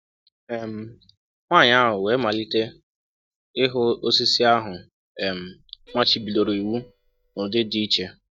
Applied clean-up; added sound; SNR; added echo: neural mask model DeepFilterNet 3.